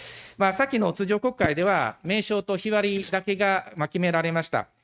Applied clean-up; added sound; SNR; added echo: neural mask model RNNoise.